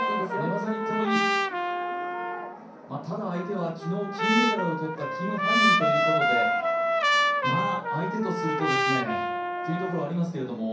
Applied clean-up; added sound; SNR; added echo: none; Trumpet; -4 dB; reverberation time 0.6 s.